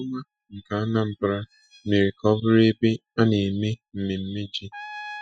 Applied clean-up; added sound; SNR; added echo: classical method Wiener filter.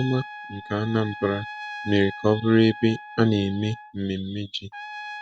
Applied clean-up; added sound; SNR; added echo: none; Trumpet; 14 dB; none.